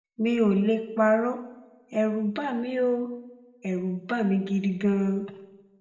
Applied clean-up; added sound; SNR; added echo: none; none; none; reverberation time 0.7 s.